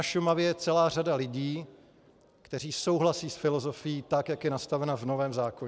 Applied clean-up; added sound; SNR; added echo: none; none; none; none.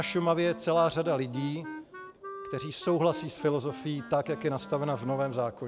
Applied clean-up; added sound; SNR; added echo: none; Wind instrument, woodwind instrument; 15 dB; none.